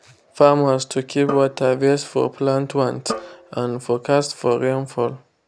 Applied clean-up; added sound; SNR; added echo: none; Drum; 15 dB; none.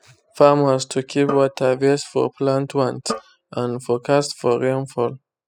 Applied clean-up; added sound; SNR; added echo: classical method spectral subtraction.